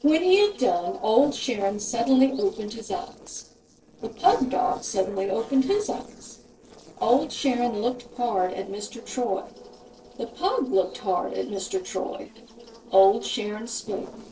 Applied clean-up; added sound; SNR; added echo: neural separator model SepFormer DNS4.